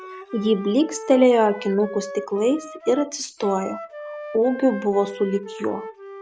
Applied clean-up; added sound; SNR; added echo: none; Wind instrument, woodwind instrument; 14 dB; none.